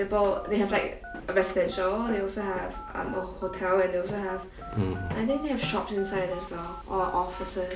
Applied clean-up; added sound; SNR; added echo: none; Telephone + Walk, footsteps; 13 dB; none.